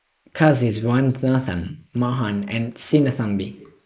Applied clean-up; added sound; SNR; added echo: neural mask model Resemble Enhance denoiser.